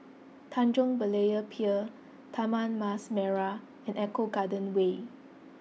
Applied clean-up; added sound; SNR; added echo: none; none; none; none.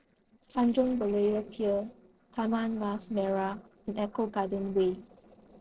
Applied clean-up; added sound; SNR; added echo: neural separator model SepFormer DNS4.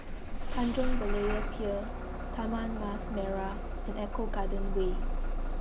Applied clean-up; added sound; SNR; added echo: none; Engine starting / Bus; -4 dB; none.